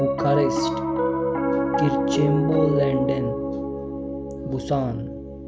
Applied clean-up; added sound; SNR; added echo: none; Piano; -2 dB; none.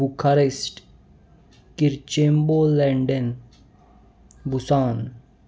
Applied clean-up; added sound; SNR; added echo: none; none; none; none.